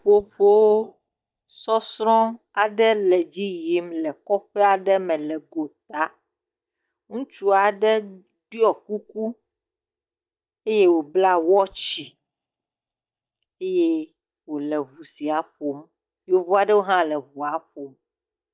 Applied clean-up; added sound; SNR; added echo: neural mask model DeepFilterNet 3.